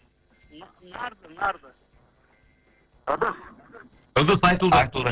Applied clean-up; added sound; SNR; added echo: neural separator model SepFormer DNS4.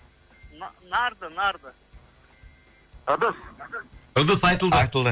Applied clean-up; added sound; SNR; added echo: none; none; none; none.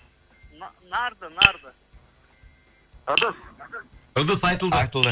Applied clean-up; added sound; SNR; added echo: none; Tap; 2 dB; none.